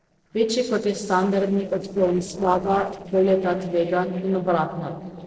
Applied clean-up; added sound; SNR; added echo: neural separator model SepFormer DNS4.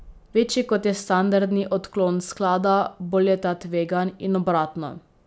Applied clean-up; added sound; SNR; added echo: none; none; none; none.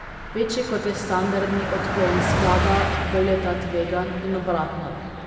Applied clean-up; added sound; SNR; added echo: none; Car passing by; 2 dB; reverberation time 2.2 s.